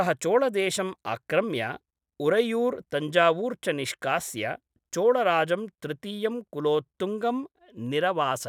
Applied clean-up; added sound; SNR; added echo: none; none; none; none.